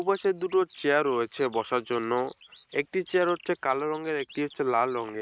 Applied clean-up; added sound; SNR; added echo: neural mask model RNNoise.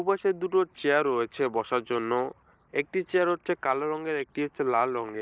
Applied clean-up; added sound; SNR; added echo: neural separator model SepFormer DNS4.